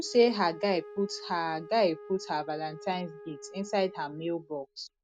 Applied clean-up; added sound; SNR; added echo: none; Wind instrument, woodwind instrument; 17 dB; none.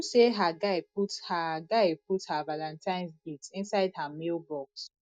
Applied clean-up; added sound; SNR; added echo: neural mask model DeepFilterNet 3.